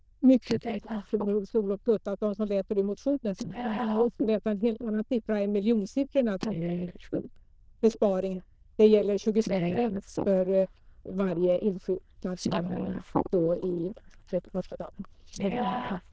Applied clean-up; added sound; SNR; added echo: neural diffusion model UNIVERSE++.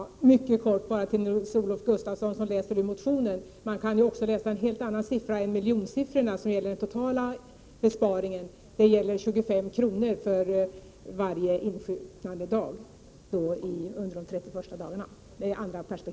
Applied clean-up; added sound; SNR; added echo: none; none; none; none.